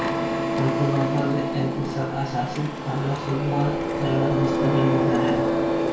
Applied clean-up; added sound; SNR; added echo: none; Printer; -2 dB; reverberation time 0.6 s.